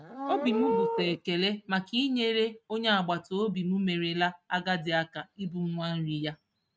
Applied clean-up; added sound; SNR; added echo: neural mask model RNNoise.